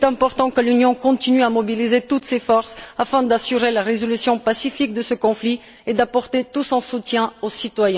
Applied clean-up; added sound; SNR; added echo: none; none; none; none.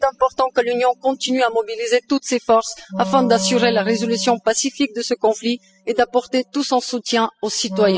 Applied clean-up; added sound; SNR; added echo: classical method spectral subtraction.